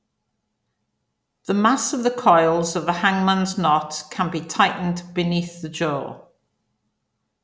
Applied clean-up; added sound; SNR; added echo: none; none; none; none.